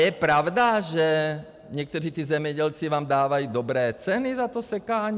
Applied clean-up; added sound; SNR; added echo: none; none; none; none.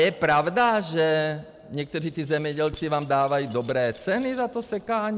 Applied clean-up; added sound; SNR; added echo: none; Keys jangling; 20 dB; none.